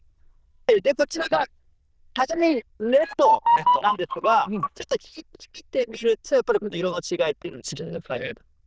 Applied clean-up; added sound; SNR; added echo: neural diffusion model UNIVERSE++.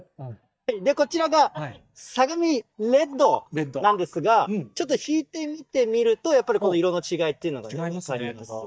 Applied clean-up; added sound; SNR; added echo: neural mask model DeepFilterNet 3.